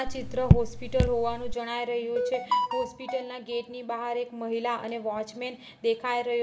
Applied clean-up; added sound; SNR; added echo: none; Raindrop / Drip; -4 dB; reverberation time 0.5 s.